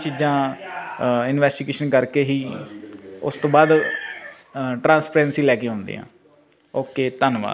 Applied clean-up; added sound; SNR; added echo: none; none; none; none.